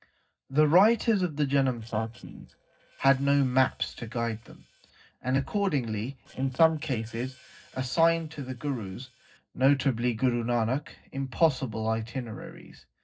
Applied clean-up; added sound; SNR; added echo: neural separator model SepFormer DNS4.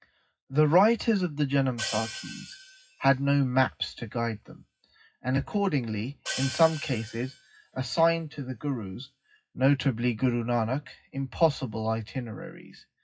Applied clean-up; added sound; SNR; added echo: classical method WPE with log-MMSE.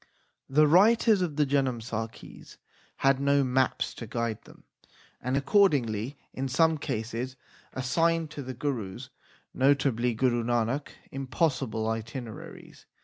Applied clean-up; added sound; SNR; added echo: none; none; none; none.